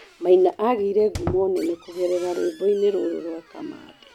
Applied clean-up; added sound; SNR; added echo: none; Squeak; 16 dB; none.